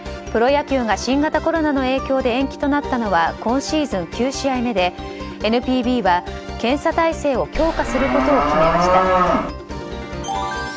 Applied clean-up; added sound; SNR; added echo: none; Livestock, farm animals, working animals; -3 dB; none.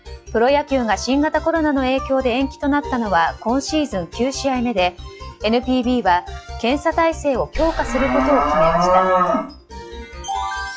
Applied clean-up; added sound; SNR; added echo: classical method log-MMSE.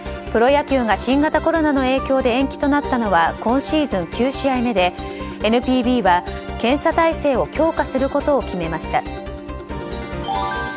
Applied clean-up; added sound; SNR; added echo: none; none; none; none.